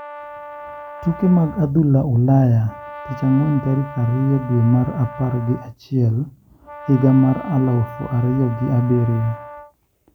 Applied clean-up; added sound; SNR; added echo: none; Brass instrument; 17 dB; none.